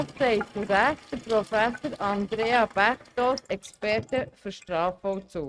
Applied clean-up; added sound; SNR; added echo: neural mask model RNNoise.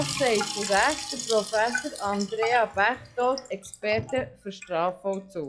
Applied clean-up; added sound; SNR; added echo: classical method log-MMSE.